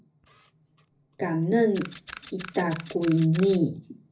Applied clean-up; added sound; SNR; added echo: none; Camera; 17 dB; reverberation time 0.4 s.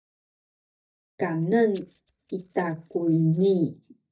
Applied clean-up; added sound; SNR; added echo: neural mask model DeepFilterNet 3.